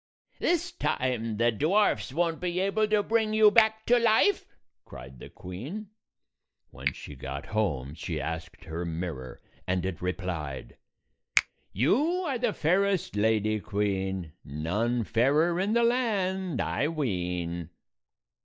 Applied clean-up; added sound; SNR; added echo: neural mask model DeepFilterNet 3.